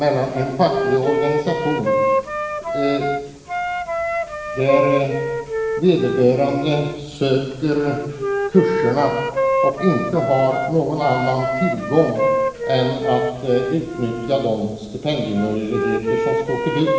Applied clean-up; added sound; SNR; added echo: none; Wind instrument, woodwind instrument; 2 dB; reverberation time 0.9 s.